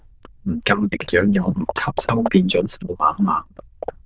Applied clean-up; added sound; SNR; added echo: neural diffusion model UNIVERSE++.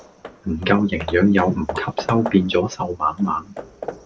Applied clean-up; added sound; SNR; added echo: none; Hammer / Wood; 13 dB; none.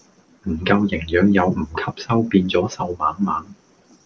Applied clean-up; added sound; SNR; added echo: none; none; none; none.